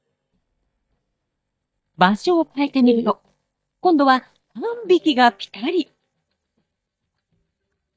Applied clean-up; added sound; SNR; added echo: neural mask model DeepFilterNet 3.